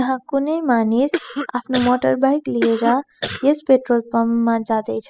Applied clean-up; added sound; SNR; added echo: classical method spectral subtraction.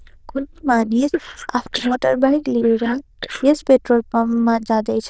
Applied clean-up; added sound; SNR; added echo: neural diffusion model UNIVERSE++.